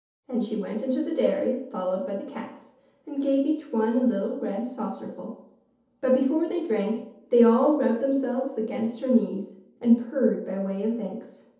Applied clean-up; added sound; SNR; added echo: none; none; none; reverberation time 0.8 s.